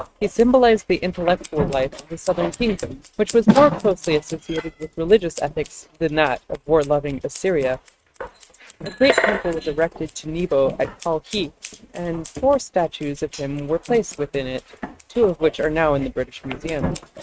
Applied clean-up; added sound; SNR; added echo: neural mask model RNNoise.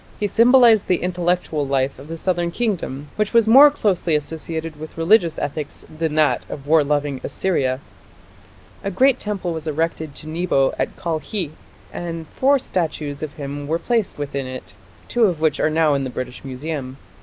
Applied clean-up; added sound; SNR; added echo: none; none; none; none.